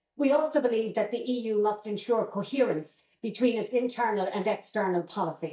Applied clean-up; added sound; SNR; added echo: neural mask model DeepFilterNet 3.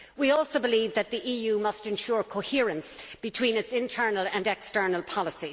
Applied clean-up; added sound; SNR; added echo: none; none; none; none.